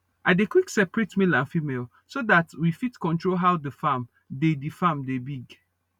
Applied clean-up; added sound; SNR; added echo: none; none; none; none.